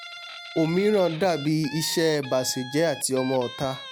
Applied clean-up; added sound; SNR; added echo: none; Guitar; 15 dB; none.